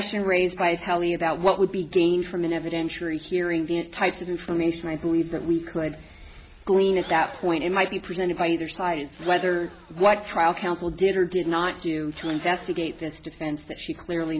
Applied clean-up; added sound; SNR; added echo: none; Engine / Drill; 19 dB; none.